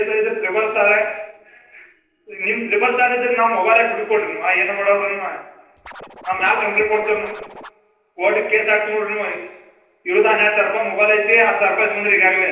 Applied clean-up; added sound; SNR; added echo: neural separator model SepFormer DNS4.